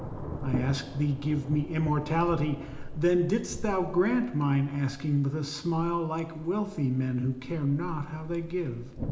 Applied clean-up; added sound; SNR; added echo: none; Thunder / Rain; 11 dB; reverberation time 0.8 s.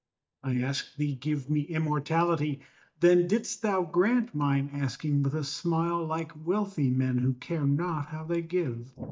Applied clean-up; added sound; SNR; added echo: neural mask model DeepFilterNet 3.